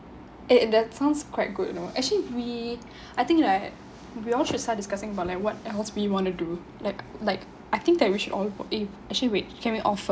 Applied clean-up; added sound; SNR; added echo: none; none; none; none.